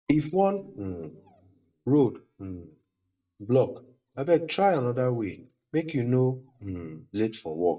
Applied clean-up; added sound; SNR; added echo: neural mask model DeepFilterNet 3.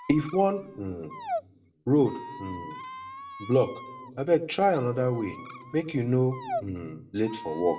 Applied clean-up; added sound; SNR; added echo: none; Squeak; 13 dB; reverberation time 0.5 s.